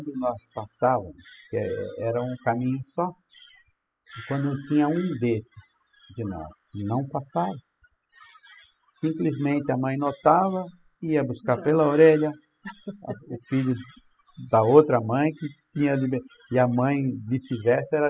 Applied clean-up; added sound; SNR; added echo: classical method spectral subtraction.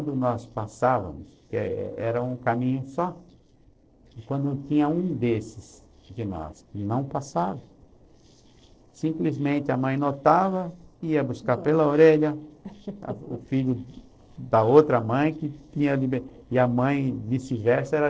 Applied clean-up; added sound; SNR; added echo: neural separator model SepFormer DNS4.